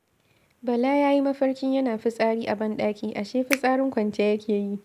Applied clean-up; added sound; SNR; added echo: none; Finger snapping; 7 dB; none.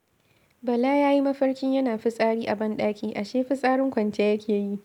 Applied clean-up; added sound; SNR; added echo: none; none; none; none.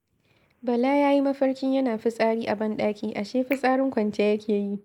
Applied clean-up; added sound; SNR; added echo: neural mask model Resemble Enhance denoiser.